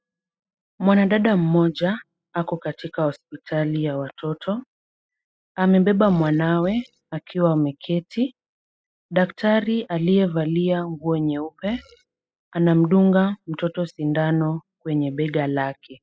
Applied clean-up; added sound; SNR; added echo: classical method spectral subtraction.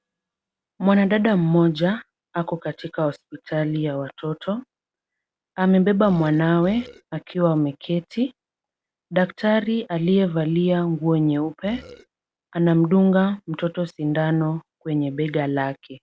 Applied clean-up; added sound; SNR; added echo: none; Burping, eructation; 20 dB; none.